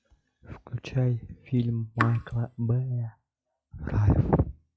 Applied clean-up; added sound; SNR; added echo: classical method log-MMSE.